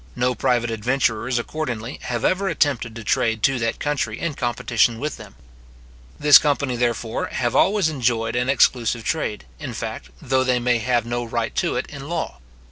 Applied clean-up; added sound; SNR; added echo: none; none; none; none.